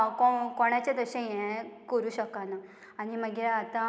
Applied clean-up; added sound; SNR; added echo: none; none; none; none.